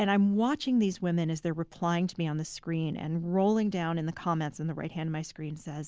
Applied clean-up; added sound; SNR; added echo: none; none; none; none.